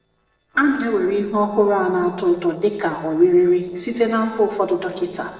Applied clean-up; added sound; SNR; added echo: neural separator model SepFormer DNS4.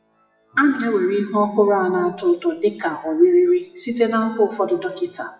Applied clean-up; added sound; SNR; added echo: classical method WPE with log-MMSE.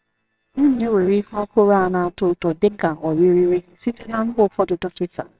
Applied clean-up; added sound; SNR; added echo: neural separator model SepFormer WHAMR!.